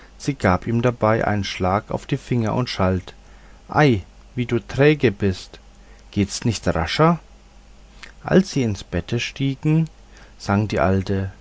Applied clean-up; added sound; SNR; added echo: none; none; none; none.